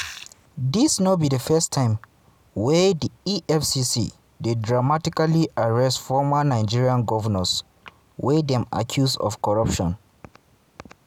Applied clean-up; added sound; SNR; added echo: none; none; none; none.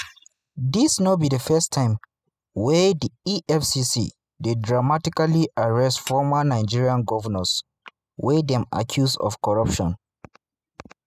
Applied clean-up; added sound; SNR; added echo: classical method spectral subtraction.